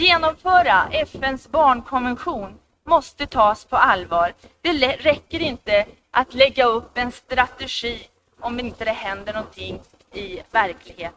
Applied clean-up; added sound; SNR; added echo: neural mask model RNNoise.